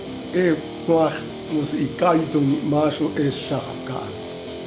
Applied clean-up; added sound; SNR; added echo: none; Guitar; 10 dB; none.